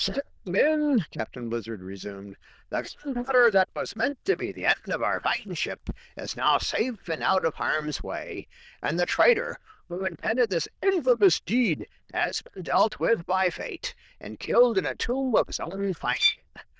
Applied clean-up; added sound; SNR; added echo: neural diffusion model UNIVERSE++.